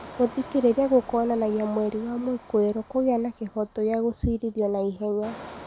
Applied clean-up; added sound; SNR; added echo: none; Engine; 19 dB; none.